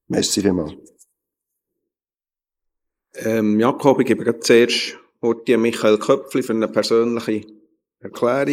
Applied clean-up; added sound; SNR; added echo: neural mask model Resemble Enhance denoiser.